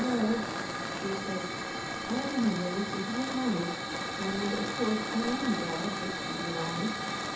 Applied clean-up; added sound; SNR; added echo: none; Hiss / Fire; 1 dB; reverberation time 0.5 s.